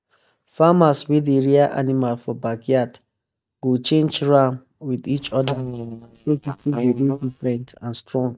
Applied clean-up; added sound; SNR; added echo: neural mask model DeepFilterNet 3.